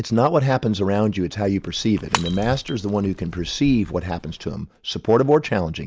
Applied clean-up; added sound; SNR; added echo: none; Shatter / Crushing; 13 dB; none.